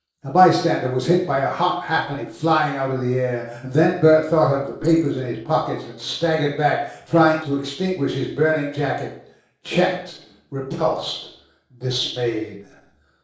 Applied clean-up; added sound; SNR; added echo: neural separator model SepFormer DNS4.